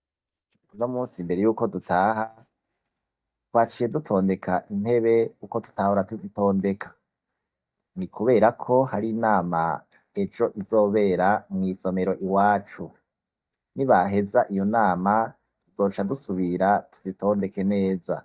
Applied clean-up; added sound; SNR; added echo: neural mask model DeepFilterNet 3.